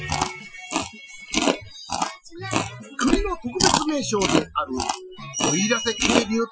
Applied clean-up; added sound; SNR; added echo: classical method Wiener filter.